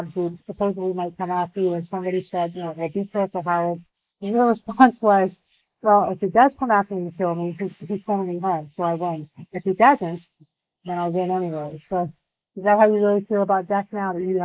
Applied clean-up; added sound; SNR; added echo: neural mask model Resemble Enhance denoiser.